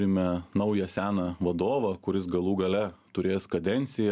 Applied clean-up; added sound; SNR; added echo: none; none; none; none.